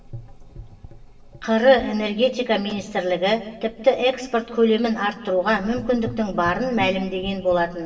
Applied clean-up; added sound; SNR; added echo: none; Gurgling / Engine; 19 dB; reverberation time 1.3 s.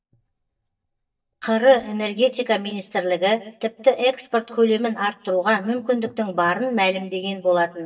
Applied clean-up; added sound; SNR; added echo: neural mask model DeepFilterNet 3.